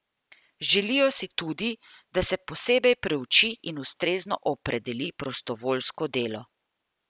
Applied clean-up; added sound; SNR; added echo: none; none; none; none.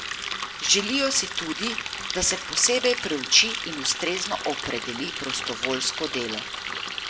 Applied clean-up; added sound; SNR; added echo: none; Water tap, faucet; 5 dB; reverberation time 0.3 s.